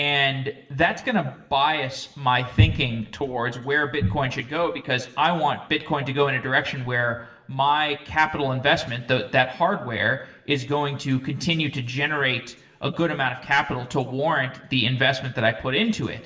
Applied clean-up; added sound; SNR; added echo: none; none; none; reverberation time 0.9 s.